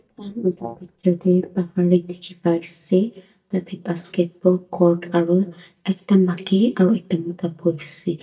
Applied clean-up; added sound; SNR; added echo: neural mask model DeepFilterNet 3.